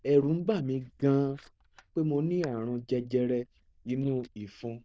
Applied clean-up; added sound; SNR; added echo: neural diffusion model UNIVERSE++.